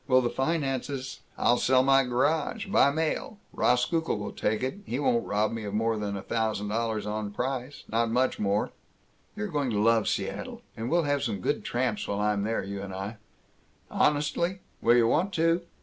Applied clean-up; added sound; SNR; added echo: none; none; none; none.